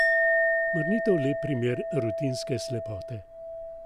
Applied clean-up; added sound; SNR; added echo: none; Chink, clink; -2 dB; none.